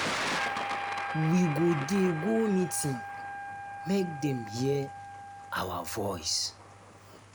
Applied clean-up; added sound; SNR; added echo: none; Thunder + Wind instrument, woodwind instrument; 6 dB; none.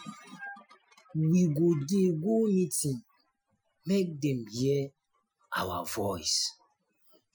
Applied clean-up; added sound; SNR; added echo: classical method Wiener filter.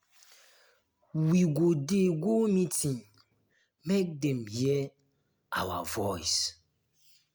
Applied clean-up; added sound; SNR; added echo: none; none; none; none.